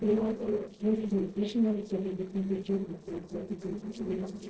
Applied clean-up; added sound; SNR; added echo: neural separator model SepFormer DNS4.